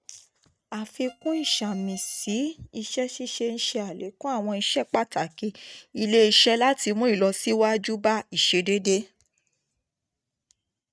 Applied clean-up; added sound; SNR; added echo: neural mask model RNNoise.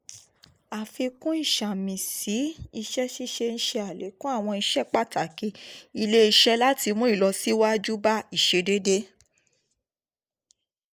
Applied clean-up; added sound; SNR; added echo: neural mask model Resemble Enhance denoiser.